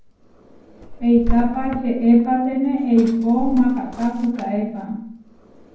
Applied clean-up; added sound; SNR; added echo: none; Drawer open or close; 9 dB; reverberation time 0.9 s.